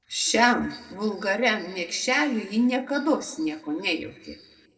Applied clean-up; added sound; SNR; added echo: neural separator model SepFormer DNS4.